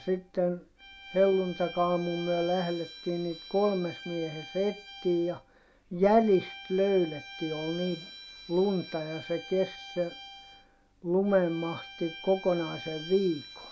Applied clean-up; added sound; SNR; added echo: none; Bowed string instrument; 16 dB; none.